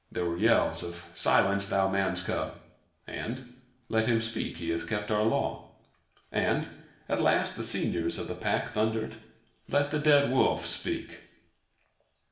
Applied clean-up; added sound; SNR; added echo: none; none; none; reverberation time 0.7 s.